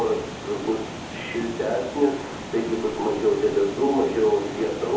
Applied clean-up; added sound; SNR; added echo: none; Water; 10 dB; reverberation time 2.1 s.